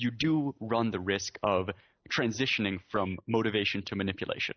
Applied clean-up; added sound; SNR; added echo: neural mask model Resemble Enhance denoiser.